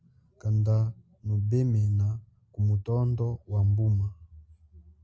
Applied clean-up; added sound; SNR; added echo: none; none; none; none.